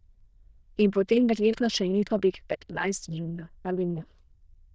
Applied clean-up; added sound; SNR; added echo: neural diffusion model UNIVERSE++.